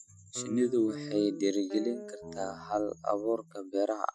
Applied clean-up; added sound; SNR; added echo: classical method Wiener filter.